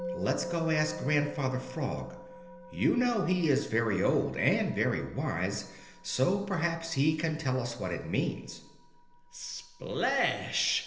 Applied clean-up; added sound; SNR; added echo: none; Musical instrument; 15 dB; reverberation time 0.8 s.